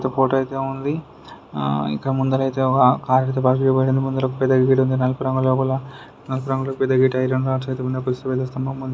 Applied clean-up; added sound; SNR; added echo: none; none; none; none.